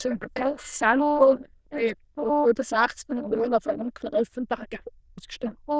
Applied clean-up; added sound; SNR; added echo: neural diffusion model UNIVERSE++.